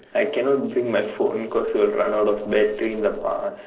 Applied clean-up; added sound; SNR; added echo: neural separator model SepFormer DNS4.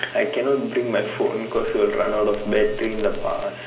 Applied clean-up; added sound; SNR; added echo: none; Crackle; 9 dB; reverberation time 0.5 s.